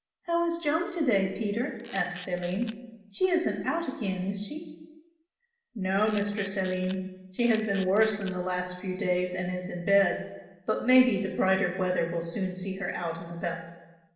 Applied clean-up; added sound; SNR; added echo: none; Camera; 10 dB; reverberation time 1.0 s.